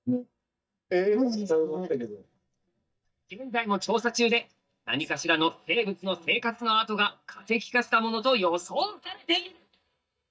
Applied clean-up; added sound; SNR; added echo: neural mask model DeepFilterNet 3.